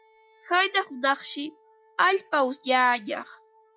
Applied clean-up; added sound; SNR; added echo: classical method log-MMSE.